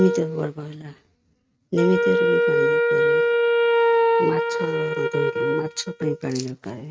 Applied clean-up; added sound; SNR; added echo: neural mask model RNNoise.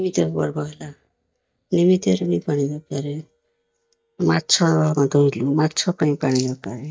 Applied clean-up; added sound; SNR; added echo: neural mask model DeepFilterNet 3.